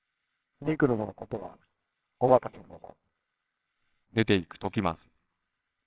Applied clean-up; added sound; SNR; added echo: neural separator model SepFormer WHAMR!.